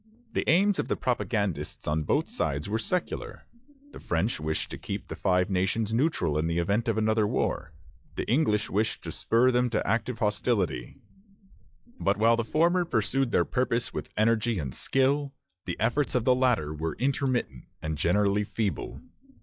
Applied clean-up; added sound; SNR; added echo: classical method log-MMSE.